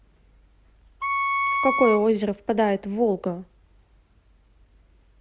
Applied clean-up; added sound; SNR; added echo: none; Wind instrument, woodwind instrument; 0 dB; none.